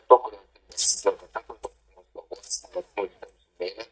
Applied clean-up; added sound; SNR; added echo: neural mask model DeepFilterNet 3.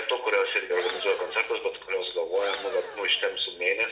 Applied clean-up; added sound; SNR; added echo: none; Engine / Drill; 11 dB; reverberation time 0.6 s.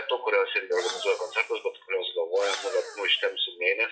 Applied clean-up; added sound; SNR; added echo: classical method WPE with log-MMSE.